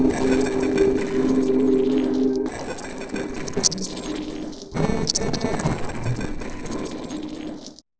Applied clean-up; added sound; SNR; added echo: neural separator model SepFormer DNS4.